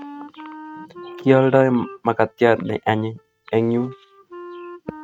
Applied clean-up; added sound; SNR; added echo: neural mask model RNNoise.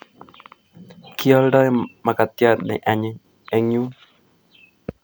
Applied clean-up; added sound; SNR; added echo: none; none; none; none.